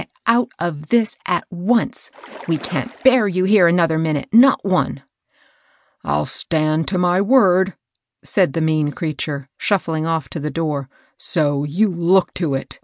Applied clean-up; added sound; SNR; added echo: none; Splash, splatter; 19 dB; none.